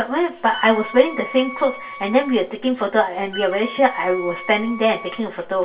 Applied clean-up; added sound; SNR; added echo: none; Wind instrument, woodwind instrument; 15 dB; reverberation time 0.2 s.